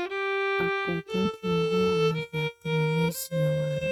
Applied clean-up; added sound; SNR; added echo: neural mask model RNNoise.